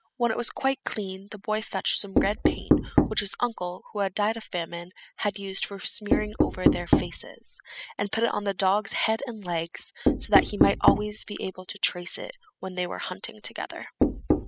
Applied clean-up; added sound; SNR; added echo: classical method spectral subtraction.